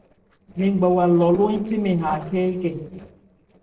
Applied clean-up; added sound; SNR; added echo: neural separator model SepFormer DNS4.